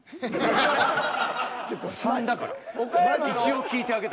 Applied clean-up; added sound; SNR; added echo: none; none; none; none.